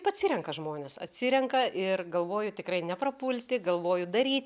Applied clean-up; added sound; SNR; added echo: none; none; none; none.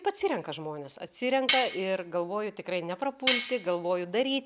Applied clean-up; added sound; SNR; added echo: none; Cutlery, silverware; 3 dB; none.